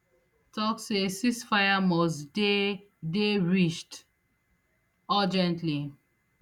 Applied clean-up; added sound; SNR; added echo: none; none; none; none.